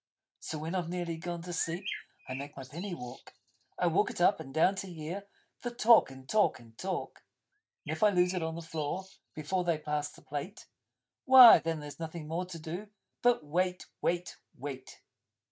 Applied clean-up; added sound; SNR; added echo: neural mask model RNNoise.